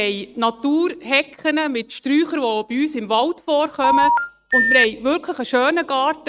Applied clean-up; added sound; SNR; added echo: neural mask model RNNoise.